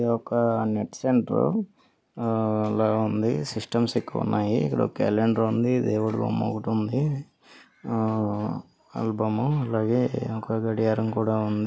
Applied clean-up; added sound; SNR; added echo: none; none; none; none.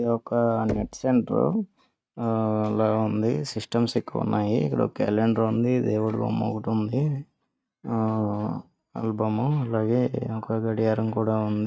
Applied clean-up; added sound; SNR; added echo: neural mask model RNNoise.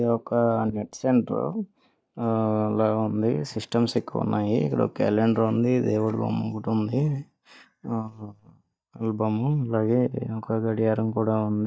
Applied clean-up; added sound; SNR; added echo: neural mask model DeepFilterNet 3.